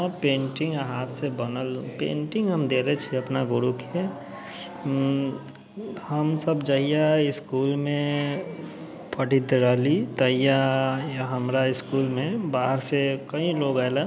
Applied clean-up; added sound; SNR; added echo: none; none; none; none.